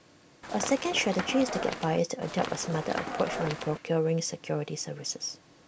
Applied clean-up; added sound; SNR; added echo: none; Run; 6 dB; none.